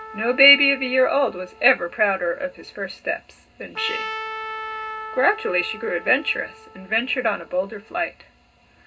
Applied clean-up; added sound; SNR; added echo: none; Trumpet; 14 dB; reverberation time 0.2 s.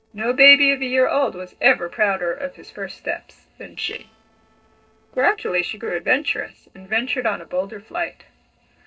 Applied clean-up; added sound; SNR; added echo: neural separator model SepFormer DNS4.